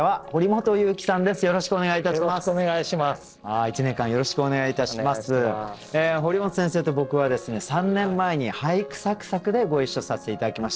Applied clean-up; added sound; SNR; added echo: neural separator model SepFormer DNS4.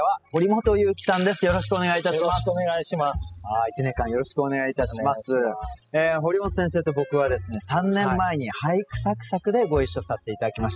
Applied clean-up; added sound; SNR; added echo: classical method spectral subtraction.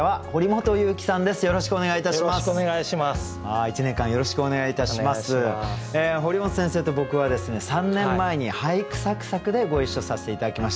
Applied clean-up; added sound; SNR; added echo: none; none; none; none.